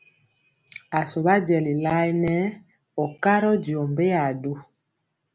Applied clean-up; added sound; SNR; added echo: none; none; none; none.